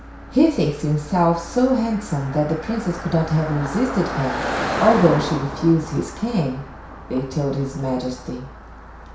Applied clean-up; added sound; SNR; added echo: none; Car passing by; 9 dB; reverberation time 0.6 s.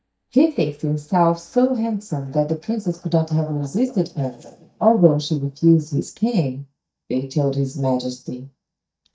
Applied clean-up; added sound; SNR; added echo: neural mask model DeepFilterNet 3.